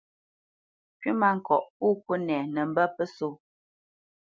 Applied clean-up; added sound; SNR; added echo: none; none; none; none.